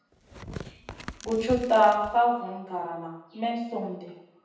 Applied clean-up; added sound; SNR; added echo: none; Tearing; 15 dB; reverberation time 0.9 s.